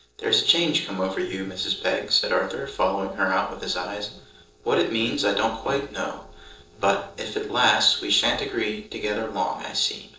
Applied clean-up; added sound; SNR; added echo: neural separator model SepFormer DNS4.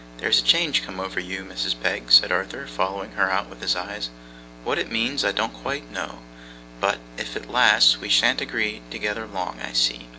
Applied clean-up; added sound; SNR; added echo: none; none; none; none.